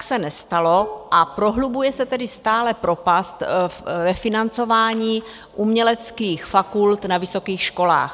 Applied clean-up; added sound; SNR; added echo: none; Dishes, pots, and pans; 16 dB; none.